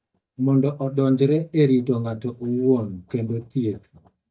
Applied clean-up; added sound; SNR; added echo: neural mask model DeepFilterNet 3.